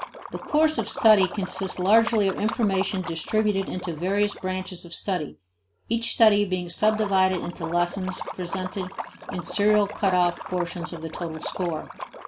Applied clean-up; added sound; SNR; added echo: none; Liquid; 12 dB; none.